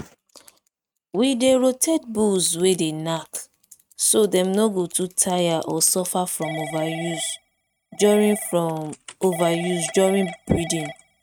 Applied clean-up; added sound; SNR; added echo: neural mask model RNNoise.